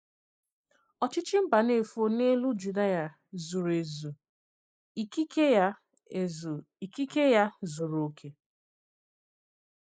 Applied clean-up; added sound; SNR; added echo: neural mask model Resemble Enhance denoiser.